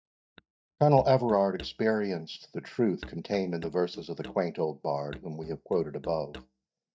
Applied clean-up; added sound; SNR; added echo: neural mask model DeepFilterNet 3.